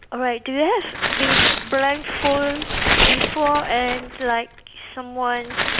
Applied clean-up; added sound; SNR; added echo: none; Tearing; 0 dB; none.